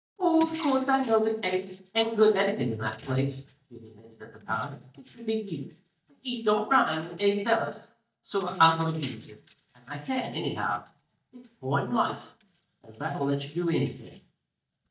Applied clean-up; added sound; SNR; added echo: neural mask model DeepFilterNet 3.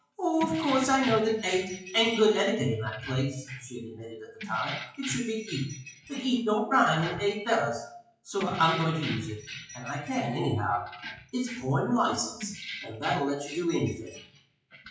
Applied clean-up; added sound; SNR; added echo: classical method WPE with log-MMSE.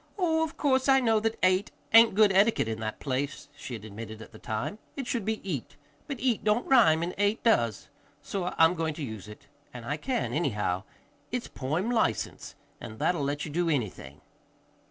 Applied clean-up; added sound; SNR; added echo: none; none; none; none.